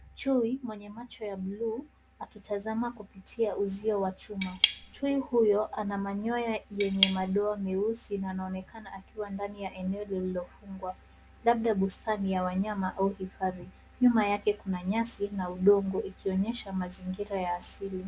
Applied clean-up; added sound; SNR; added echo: none; Cutlery, silverware / Tap; 0 dB; none.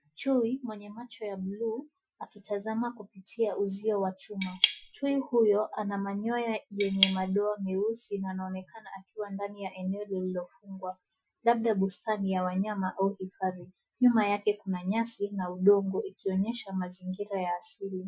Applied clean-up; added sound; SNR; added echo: classical method Wiener filter.